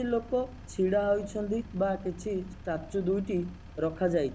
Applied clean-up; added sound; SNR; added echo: none; Engine; 16 dB; none.